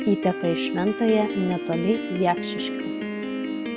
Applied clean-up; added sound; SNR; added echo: none; Piano; 4 dB; none.